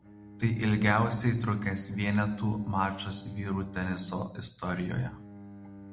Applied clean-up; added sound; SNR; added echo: none; Bowed string instrument; 15 dB; none.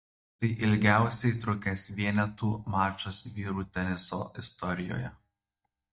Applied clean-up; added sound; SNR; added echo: neural mask model DeepFilterNet 3.